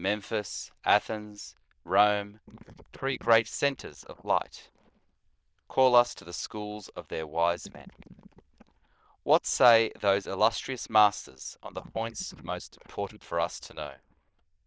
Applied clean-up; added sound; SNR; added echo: neural diffusion model UNIVERSE++.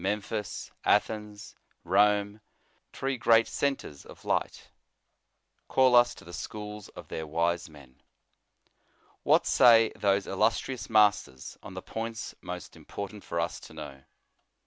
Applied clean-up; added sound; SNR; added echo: none; none; none; none.